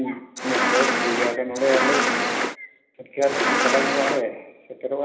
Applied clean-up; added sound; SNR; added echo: none; Insect; -4 dB; reverberation time 0.8 s.